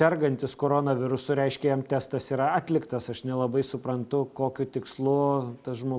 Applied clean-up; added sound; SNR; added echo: none; none; none; none.